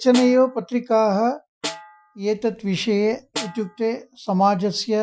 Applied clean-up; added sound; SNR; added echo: classical method Wiener filter.